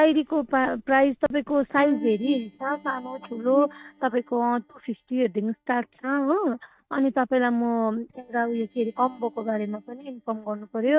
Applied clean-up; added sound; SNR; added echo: neural mask model DeepFilterNet 3.